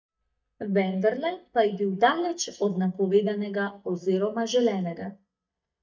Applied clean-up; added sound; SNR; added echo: neural mask model DeepFilterNet 3.